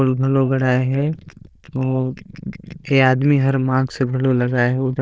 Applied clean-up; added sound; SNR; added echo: neural diffusion model UNIVERSE++.